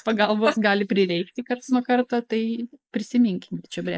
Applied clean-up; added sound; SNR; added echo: neural mask model Resemble Enhance denoiser.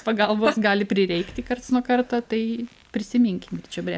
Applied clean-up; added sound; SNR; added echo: none; none; none; none.